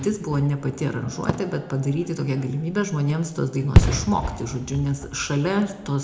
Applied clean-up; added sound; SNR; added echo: none; Fireworks; 2 dB; reverberation time 0.5 s.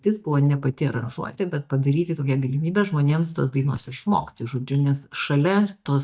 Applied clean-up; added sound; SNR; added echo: neural mask model DeepFilterNet 3.